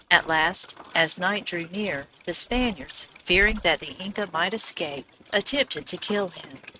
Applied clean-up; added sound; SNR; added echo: neural mask model RNNoise.